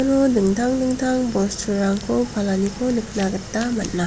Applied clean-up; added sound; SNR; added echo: none; none; none; none.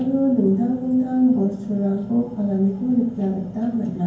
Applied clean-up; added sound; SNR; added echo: none; none; none; reverberation time 0.9 s.